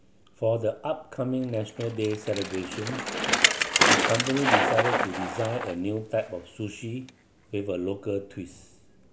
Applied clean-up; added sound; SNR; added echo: none; Bicycle; -1 dB; none.